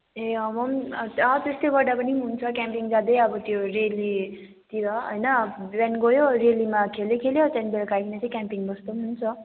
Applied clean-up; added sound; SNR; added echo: none; none; none; none.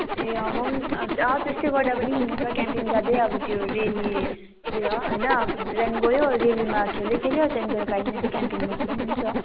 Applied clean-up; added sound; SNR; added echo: none; Zipper (clothing); 2 dB; none.